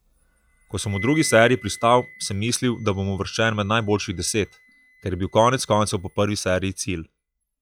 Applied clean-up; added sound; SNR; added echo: classical method log-MMSE.